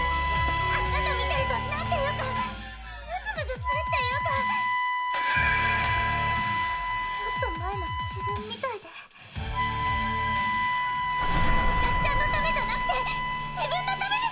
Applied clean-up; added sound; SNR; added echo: none; Wind instrument, woodwind instrument; 0 dB; reverberation time 0.3 s.